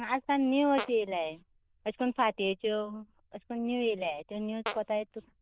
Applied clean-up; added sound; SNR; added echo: neural diffusion model UNIVERSE++.